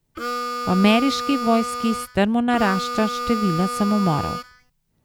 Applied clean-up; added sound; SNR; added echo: none; Harmonica; 6 dB; none.